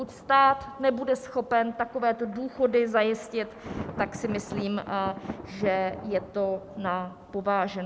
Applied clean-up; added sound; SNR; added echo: none; Thunder; 14 dB; none.